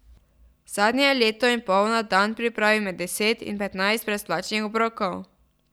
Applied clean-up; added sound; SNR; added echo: none; none; none; none.